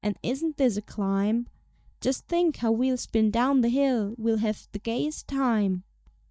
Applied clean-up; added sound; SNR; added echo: neural mask model DeepFilterNet 3.